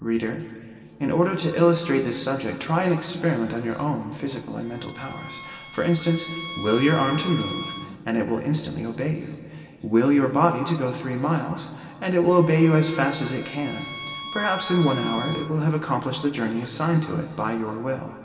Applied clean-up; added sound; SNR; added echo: none; Bowed string instrument; 13 dB; reverberation time 2.4 s.